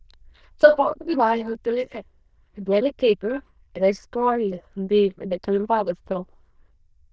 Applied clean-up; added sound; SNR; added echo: neural diffusion model UNIVERSE++.